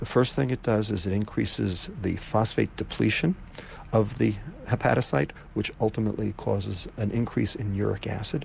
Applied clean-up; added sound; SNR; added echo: none; none; none; none.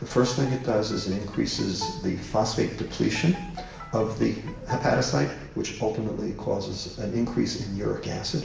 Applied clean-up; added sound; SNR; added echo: none; Bowed string instrument; 15 dB; reverberation time 0.8 s.